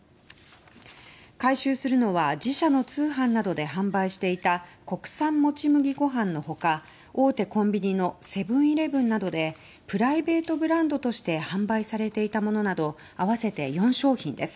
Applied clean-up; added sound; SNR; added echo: none; none; none; none.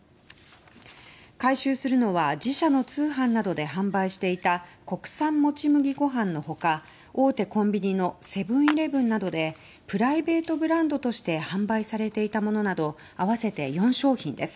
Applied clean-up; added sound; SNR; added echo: none; Clapping; 13 dB; none.